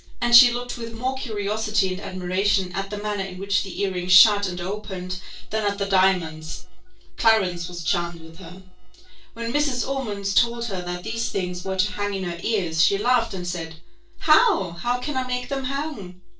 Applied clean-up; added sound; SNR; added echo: neural separator model SepFormer DNS4.